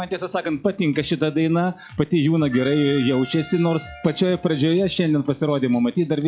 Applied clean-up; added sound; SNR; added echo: classical method log-MMSE.